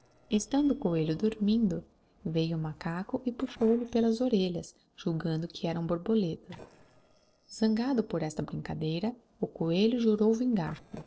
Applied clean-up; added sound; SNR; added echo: neural separator model SepFormer DNS4.